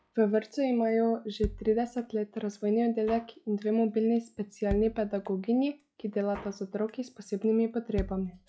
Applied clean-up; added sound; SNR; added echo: classical method log-MMSE.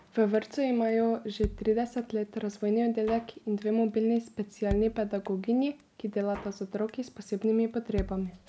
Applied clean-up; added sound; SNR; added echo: none; Drum kit; 14 dB; none.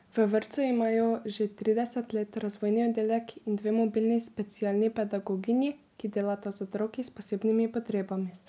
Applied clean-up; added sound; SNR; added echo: none; none; none; none.